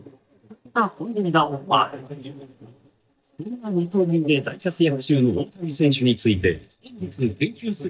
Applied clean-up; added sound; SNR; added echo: neural mask model DeepFilterNet 3.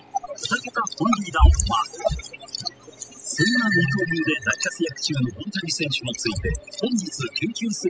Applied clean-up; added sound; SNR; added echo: classical method spectral subtraction.